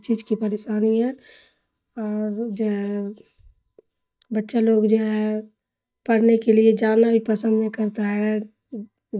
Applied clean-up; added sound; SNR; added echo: neural mask model DeepFilterNet 3.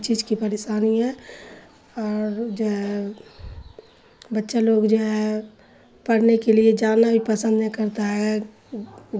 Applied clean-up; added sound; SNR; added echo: none; none; none; none.